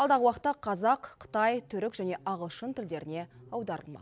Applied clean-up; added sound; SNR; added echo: none; none; none; none.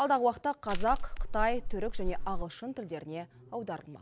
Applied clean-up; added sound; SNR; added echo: none; Crushing; -2 dB; none.